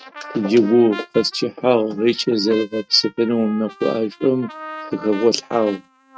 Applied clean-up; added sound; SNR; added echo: neural mask model RNNoise.